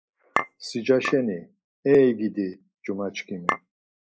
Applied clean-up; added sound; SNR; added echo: neural mask model Resemble Enhance denoiser.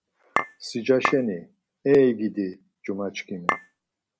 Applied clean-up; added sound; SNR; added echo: none; Chink, clink; 3 dB; none.